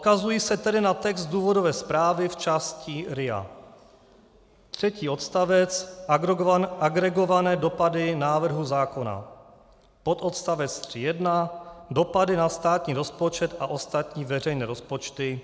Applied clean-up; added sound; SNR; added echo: none; none; none; none.